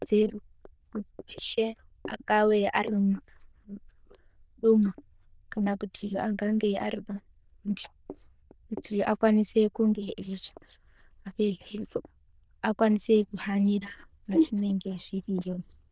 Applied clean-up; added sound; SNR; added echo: neural diffusion model UNIVERSE++.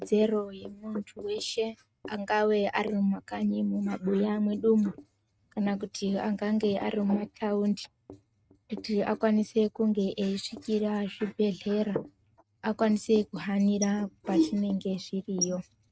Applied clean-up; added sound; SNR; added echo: neural mask model RNNoise.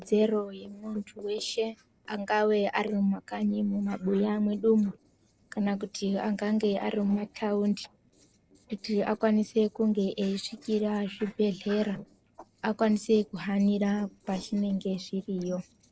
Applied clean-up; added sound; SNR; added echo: neural separator model SepFormer DNS4.